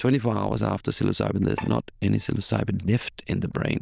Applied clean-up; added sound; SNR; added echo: neural diffusion model UNIVERSE++.